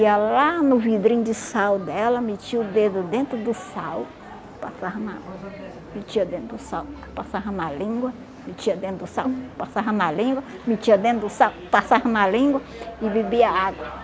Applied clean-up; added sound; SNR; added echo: none; Bowed string instrument; 11 dB; none.